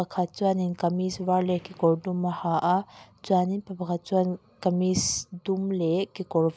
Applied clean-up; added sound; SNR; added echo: none; none; none; none.